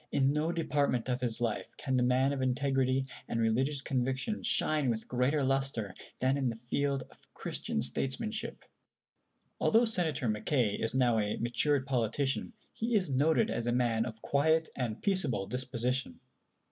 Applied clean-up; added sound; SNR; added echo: none; none; none; none.